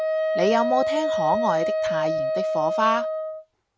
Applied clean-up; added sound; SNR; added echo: none; Wind instrument, woodwind instrument; -2 dB; none.